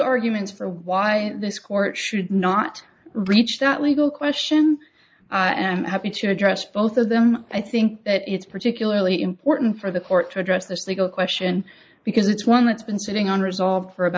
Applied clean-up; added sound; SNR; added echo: neural mask model Resemble Enhance denoiser.